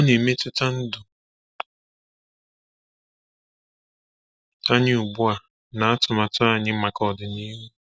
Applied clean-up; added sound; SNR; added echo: none; none; none; none.